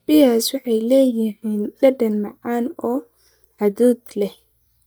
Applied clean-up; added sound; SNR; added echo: neural mask model DeepFilterNet 3.